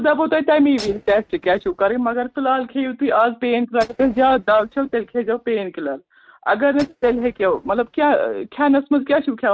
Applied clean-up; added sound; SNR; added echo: neural mask model RNNoise.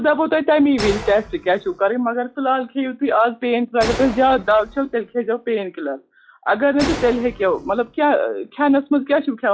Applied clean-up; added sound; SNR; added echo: classical method log-MMSE.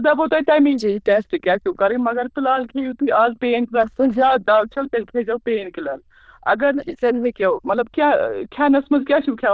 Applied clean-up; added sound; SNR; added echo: neural diffusion model UNIVERSE++.